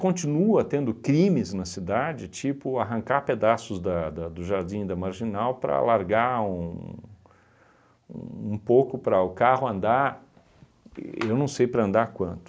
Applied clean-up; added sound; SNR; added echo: none; none; none; none.